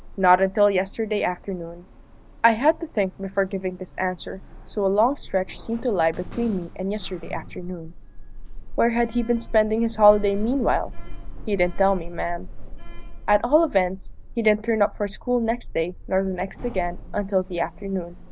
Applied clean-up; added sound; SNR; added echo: none; Sliding door; 10 dB; none.